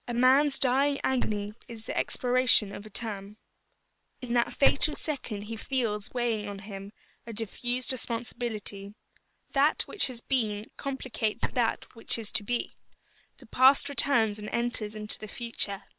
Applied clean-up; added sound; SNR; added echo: neural separator model SepFormer WHAM!.